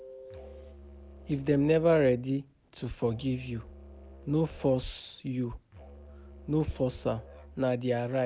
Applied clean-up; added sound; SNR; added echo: none; Musical instrument; 19 dB; none.